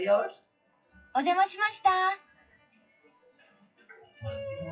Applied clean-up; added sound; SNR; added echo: classical method WPE with log-MMSE.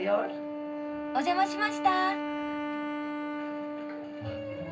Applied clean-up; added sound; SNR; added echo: none; Wind instrument, woodwind instrument; 2 dB; reverberation time 0.4 s.